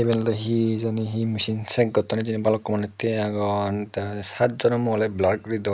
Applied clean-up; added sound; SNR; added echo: none; none; none; none.